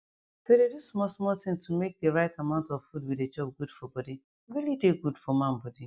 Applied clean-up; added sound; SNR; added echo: none; none; none; none.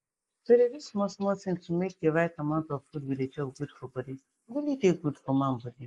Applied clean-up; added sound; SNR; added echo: neural mask model Resemble Enhance denoiser.